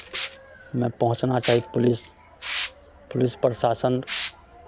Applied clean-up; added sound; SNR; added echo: none; Liquid; 7 dB; none.